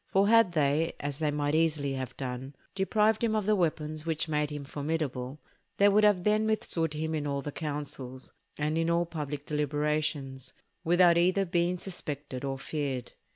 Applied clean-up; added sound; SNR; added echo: none; none; none; none.